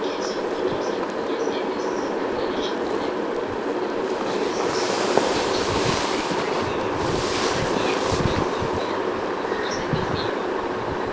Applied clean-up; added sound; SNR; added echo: none; none; none; none.